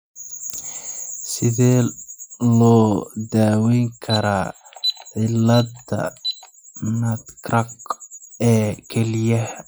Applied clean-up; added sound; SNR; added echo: classical method Wiener filter.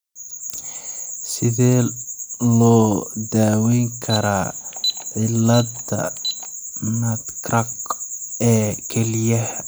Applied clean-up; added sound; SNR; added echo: none; Alarm; 12 dB; none.